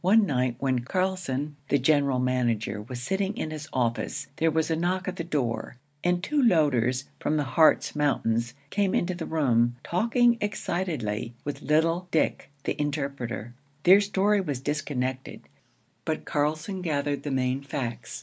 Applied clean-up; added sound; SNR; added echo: none; none; none; none.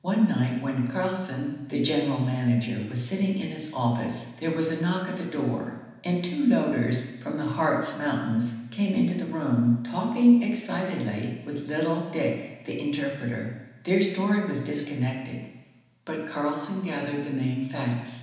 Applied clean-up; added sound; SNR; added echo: none; none; none; reverberation time 1.1 s.